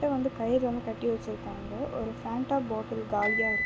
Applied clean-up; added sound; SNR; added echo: none; Microwave oven; 6 dB; none.